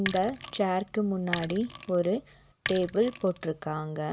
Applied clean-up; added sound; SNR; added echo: none; Sink (filling or washing); 10 dB; none.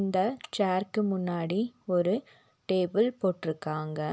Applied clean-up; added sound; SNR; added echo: none; none; none; none.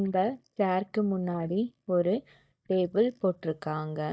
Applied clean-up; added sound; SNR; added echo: neural mask model DeepFilterNet 3.